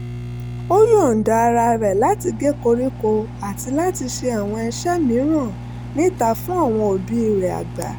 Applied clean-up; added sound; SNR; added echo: none; Microwave oven; 11 dB; none.